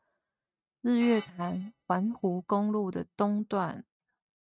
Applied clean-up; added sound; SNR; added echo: neural mask model RNNoise.